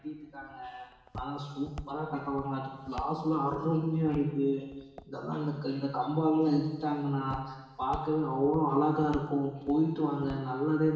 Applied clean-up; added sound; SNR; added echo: none; Walk, footsteps; 19 dB; reverberation time 1.1 s.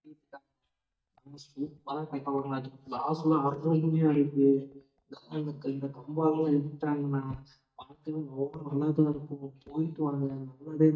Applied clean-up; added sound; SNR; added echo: neural mask model DeepFilterNet 3.